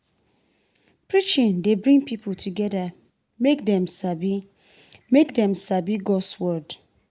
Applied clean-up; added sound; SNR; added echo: none; none; none; none.